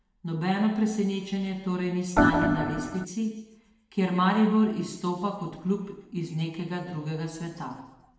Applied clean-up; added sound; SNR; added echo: none; Organ; -5 dB; reverberation time 1.0 s.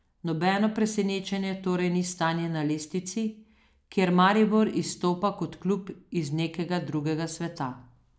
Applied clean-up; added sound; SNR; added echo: none; none; none; none.